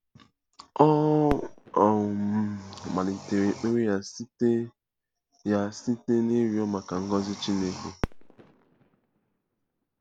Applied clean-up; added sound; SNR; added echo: none; Fireworks; 16 dB; none.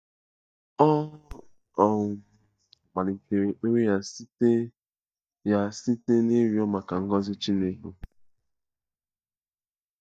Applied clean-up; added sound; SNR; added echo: neural mask model DeepFilterNet 3.